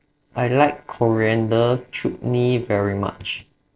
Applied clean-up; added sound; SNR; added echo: neural separator model SepFormer DNS4.